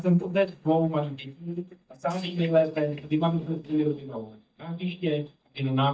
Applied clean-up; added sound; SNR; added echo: neural mask model DeepFilterNet 3.